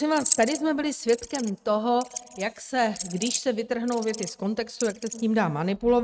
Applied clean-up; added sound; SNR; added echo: neural mask model RNNoise.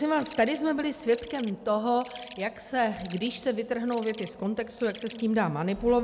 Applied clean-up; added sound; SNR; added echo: none; Insect; 1 dB; none.